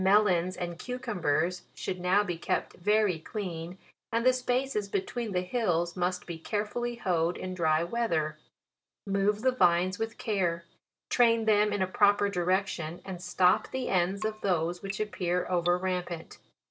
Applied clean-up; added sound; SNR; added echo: neural separator model SepFormer DNS4.